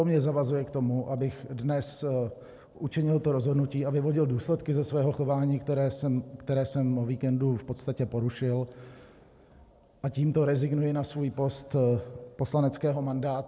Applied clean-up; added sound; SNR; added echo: none; none; none; none.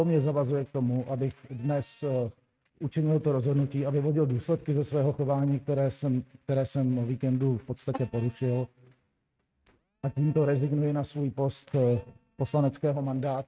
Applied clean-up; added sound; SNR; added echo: neural mask model RNNoise.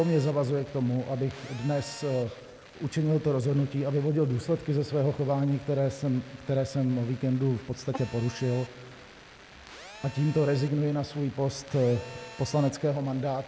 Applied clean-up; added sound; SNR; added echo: none; Telephone; 20 dB; none.